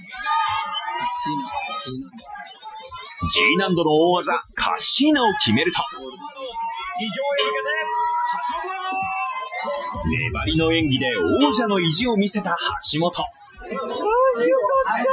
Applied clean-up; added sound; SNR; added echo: classical method Wiener filter.